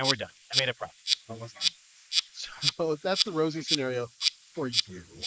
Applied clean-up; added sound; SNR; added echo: neural mask model Resemble Enhance denoiser.